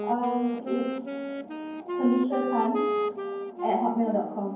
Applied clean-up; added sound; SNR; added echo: none; Wind instrument, woodwind instrument; 4 dB; reverberation time 0.9 s.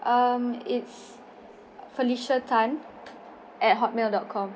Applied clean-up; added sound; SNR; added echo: none; none; none; none.